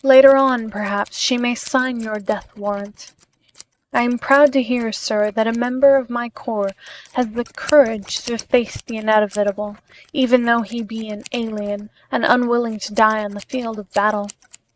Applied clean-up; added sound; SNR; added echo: neural mask model RNNoise.